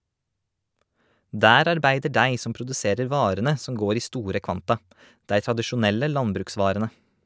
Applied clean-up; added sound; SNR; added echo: none; none; none; none.